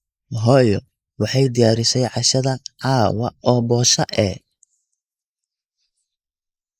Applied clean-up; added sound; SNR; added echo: neural mask model Resemble Enhance denoiser.